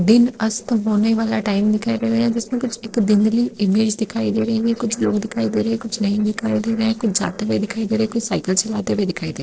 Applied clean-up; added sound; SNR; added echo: neural separator model SepFormer DNS4.